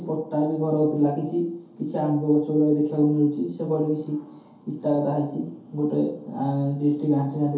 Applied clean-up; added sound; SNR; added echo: none; none; none; reverberation time 2.4 s.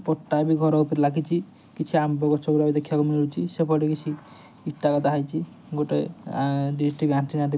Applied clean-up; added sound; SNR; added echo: none; none; none; none.